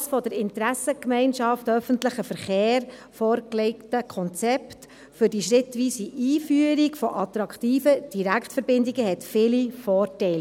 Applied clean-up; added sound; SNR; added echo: none; none; none; none.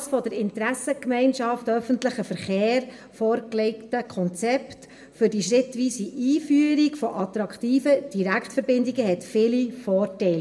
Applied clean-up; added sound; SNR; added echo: none; none; none; reverberation time 0.5 s.